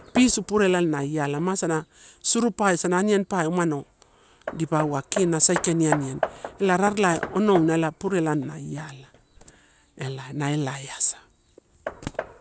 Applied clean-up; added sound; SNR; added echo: none; Hammer; 13 dB; none.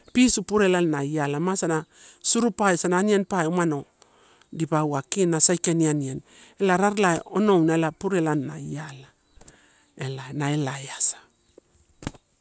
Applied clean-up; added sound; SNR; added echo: none; none; none; none.